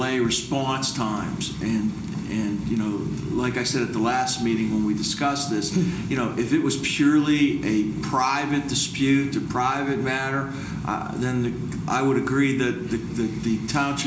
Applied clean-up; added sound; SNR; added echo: none; none; none; reverberation time 0.4 s.